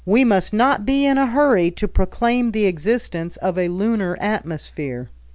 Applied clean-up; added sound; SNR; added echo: none; none; none; none.